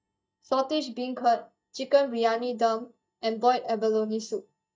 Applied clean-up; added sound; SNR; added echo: neural mask model DeepFilterNet 3.